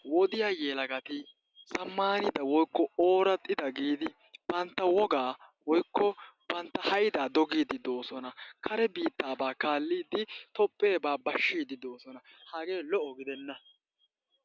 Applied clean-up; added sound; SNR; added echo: none; none; none; none.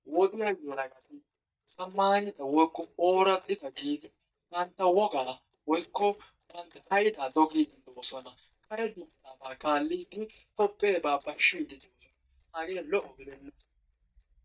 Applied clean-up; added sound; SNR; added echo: neural mask model DeepFilterNet 3.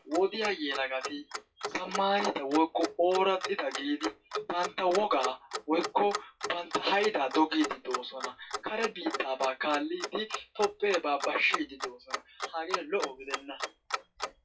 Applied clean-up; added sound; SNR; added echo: classical method WPE with log-MMSE.